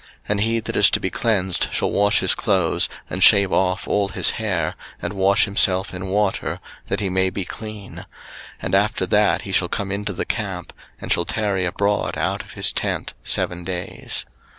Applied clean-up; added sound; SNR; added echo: none; none; none; none.